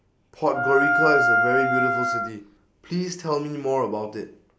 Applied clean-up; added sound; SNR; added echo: none; Wind instrument, woodwind instrument; -4 dB; none.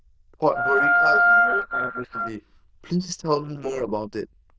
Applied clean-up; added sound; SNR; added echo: neural diffusion model UNIVERSE++.